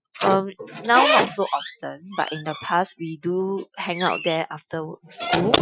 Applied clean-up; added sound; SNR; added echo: classical method Wiener filter.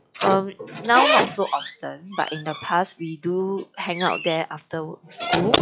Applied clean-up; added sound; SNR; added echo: classical method log-MMSE.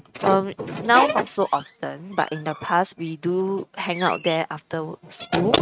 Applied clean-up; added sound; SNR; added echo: neural mask model RNNoise.